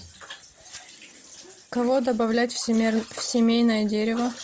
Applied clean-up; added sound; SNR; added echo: none; none; none; none.